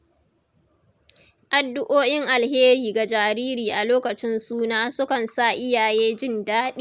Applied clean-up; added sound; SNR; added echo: none; none; none; none.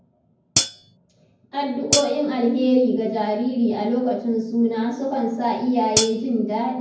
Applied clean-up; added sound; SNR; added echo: none; Hi-hat; 1 dB; reverberation time 0.9 s.